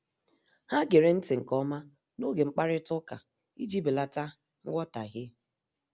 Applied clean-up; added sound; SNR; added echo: none; none; none; none.